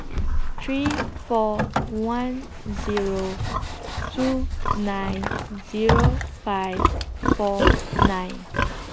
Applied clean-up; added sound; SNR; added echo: none; Livestock, farm animals, working animals; -3 dB; none.